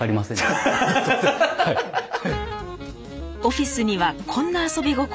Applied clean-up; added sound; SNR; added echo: none; none; none; none.